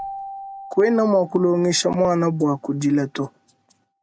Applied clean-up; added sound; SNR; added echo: none; Keyboard (musical); 18 dB; none.